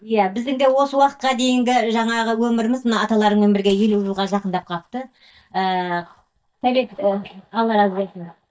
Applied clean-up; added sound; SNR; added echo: neural mask model DeepFilterNet 3.